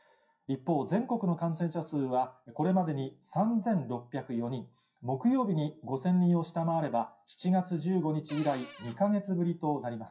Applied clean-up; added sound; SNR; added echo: classical method WPE with log-MMSE.